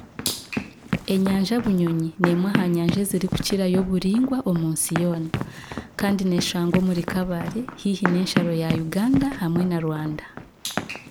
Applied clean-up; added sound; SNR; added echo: none; Run; 7 dB; none.